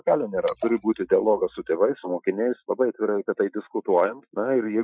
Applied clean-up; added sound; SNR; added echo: classical method Wiener filter.